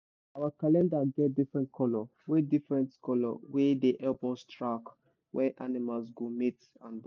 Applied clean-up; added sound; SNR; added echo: none; none; none; none.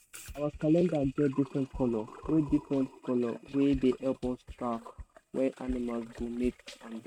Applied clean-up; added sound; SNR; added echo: neural mask model RNNoise.